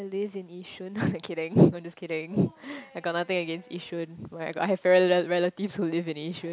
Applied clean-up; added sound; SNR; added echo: none; none; none; none.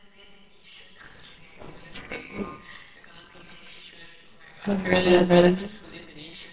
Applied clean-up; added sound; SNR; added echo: neural separator model SepFormer WHAMR!.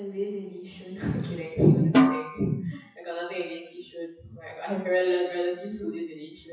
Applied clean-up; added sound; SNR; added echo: classical method WPE with log-MMSE.